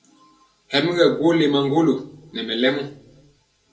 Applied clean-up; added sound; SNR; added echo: none; none; none; reverberation time 0.2 s.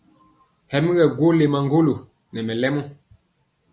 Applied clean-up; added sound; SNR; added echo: none; none; none; none.